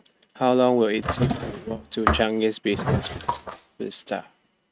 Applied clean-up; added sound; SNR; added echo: neural mask model RNNoise.